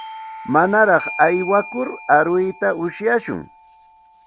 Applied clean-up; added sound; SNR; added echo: none; Doorbell; 16 dB; none.